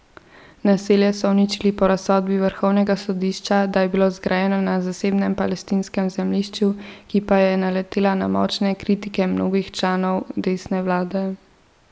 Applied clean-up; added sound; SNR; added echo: none; none; none; none.